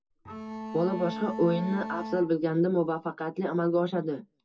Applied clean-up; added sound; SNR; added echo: none; Bowed string instrument; 9 dB; reverberation time 0.2 s.